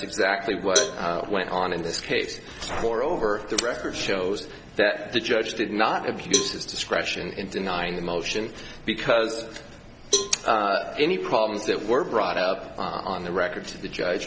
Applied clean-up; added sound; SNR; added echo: none; Cowbell; 6 dB; none.